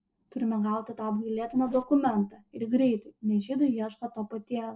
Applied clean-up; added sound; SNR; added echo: neural separator model SepFormer DNS4.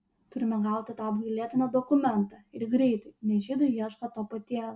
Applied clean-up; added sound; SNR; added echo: none; none; none; none.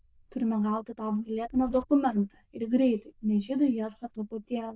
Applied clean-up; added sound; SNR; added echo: neural diffusion model UNIVERSE++.